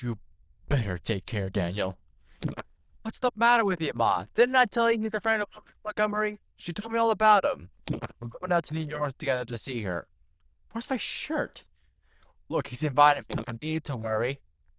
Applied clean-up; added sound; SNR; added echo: neural diffusion model UNIVERSE++.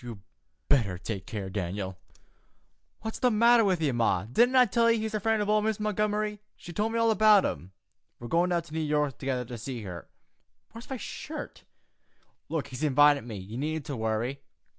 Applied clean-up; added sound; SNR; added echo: none; none; none; none.